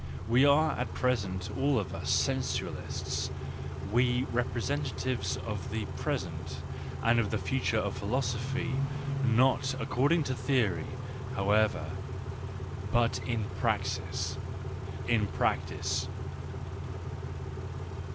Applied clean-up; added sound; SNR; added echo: none; Idling / Accelerating, revving, vroom / Car; 4 dB; none.